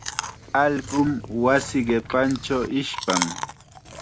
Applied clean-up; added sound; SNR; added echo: none; Chewing, mastication; 10 dB; none.